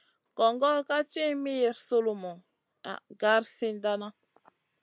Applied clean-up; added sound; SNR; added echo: none; none; none; none.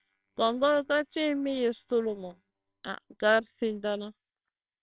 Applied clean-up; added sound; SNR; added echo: neural separator model SepFormer WHAMR!.